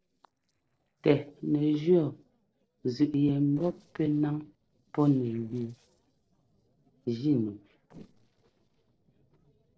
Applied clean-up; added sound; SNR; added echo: neural separator model SepFormer DNS4.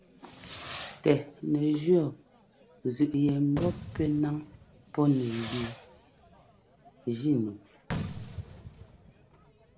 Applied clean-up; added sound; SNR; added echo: none; Fireworks; 12 dB; none.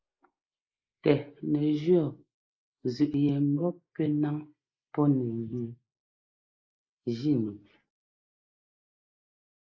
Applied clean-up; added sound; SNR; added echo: neural mask model Resemble Enhance denoiser.